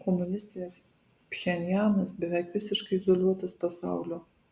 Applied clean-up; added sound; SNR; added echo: none; none; none; none.